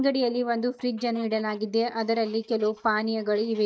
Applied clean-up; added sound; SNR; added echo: neural mask model DeepFilterNet 3.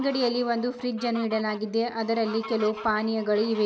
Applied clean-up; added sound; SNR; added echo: none; Fowl; 17 dB; none.